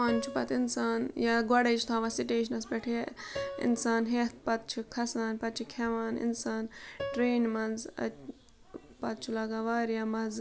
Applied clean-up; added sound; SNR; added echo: none; Piano; 15 dB; none.